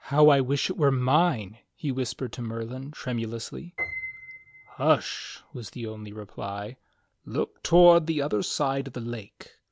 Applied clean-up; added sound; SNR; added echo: none; Piano; 19 dB; none.